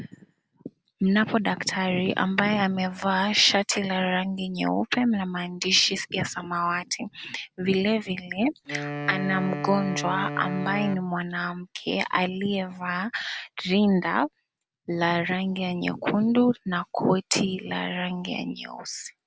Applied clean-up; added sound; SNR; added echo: none; Wind instrument, woodwind instrument; 8 dB; none.